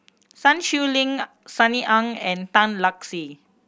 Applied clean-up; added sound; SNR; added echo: none; none; none; none.